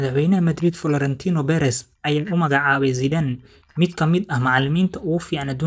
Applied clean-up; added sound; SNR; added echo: neural mask model DeepFilterNet 3.